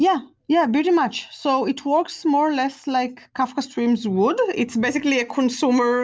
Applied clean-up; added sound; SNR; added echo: none; none; none; none.